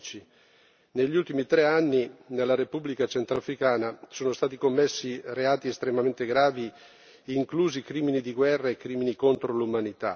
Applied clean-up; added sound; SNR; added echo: none; none; none; none.